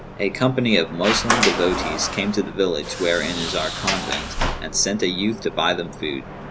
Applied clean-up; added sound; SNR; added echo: none; Sliding door; 4 dB; none.